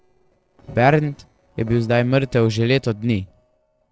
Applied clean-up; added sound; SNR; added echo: neural separator model SepFormer DNS4.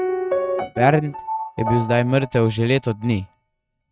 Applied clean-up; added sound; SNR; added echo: neural mask model RNNoise.